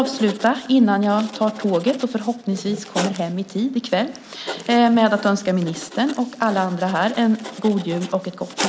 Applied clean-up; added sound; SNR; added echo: none; Writing; 14 dB; none.